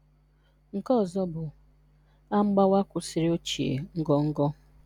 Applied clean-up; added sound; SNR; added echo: none; none; none; none.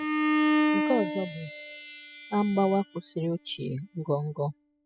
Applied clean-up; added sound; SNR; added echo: classical method spectral subtraction.